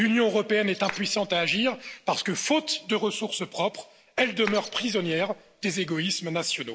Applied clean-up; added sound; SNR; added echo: none; Clapping + Bird; 15 dB; none.